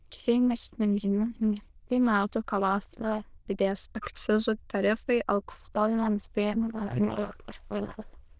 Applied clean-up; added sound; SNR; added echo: neural diffusion model UNIVERSE++.